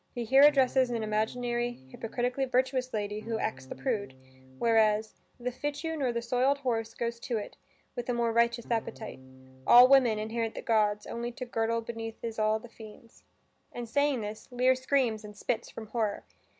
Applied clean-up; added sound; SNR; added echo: none; Electric guitar / Strum; 20 dB; none.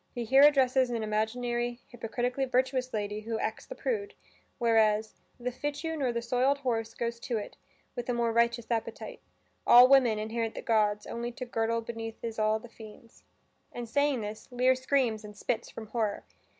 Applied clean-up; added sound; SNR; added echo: none; none; none; none.